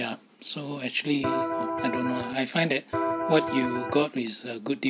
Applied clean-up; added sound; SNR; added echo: none; Electric guitar; 1 dB; none.